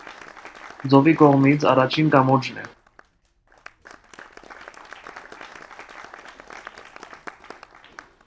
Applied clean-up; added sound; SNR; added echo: none; Applause; 20 dB; none.